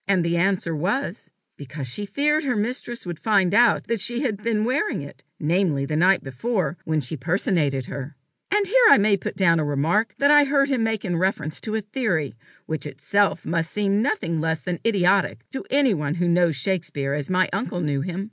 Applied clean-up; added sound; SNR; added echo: none; none; none; none.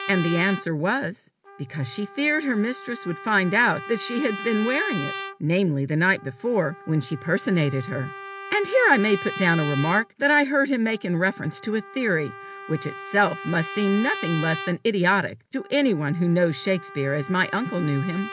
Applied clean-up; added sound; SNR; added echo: none; Trumpet; 13 dB; none.